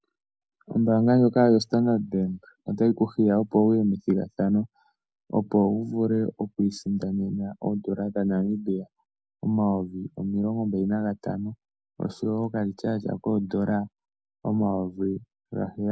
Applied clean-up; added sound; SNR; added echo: none; none; none; none.